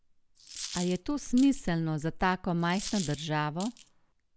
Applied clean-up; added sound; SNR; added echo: none; Coin (dropping); 14 dB; none.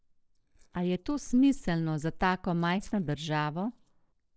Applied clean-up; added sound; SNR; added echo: neural separator model SepFormer DNS4.